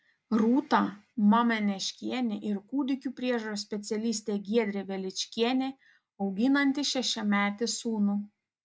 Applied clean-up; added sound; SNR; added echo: none; none; none; none.